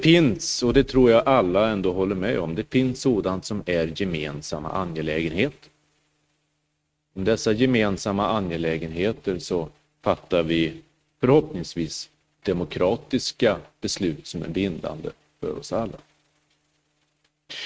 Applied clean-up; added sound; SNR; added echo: neural mask model RNNoise.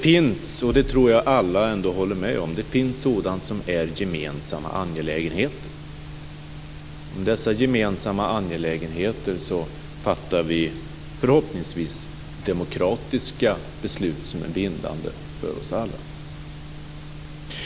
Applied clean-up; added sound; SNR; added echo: none; Bass drum; 4 dB; none.